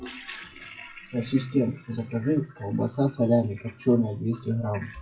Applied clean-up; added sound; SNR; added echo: classical method WPE with log-MMSE.